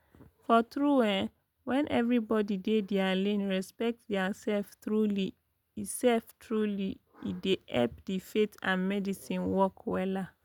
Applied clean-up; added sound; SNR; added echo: none; none; none; none.